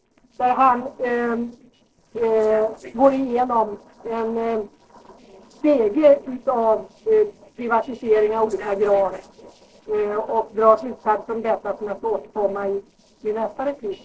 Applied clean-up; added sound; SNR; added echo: neural separator model SepFormer DNS4.